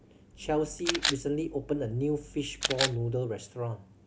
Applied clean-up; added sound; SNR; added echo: none; Camera; 3 dB; none.